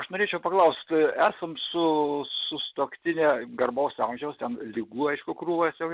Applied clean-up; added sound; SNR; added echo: none; none; none; none.